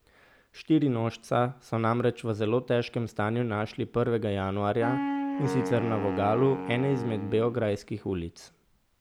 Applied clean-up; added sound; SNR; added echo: none; Wind instrument, woodwind instrument; 5 dB; none.